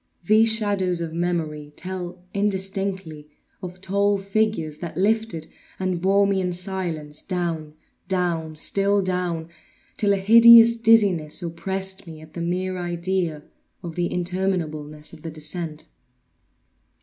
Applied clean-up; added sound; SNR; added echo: none; none; none; none.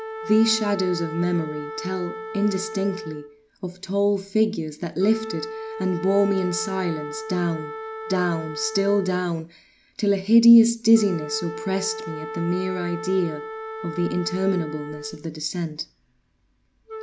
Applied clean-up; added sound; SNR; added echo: none; Wind instrument, woodwind instrument; 11 dB; none.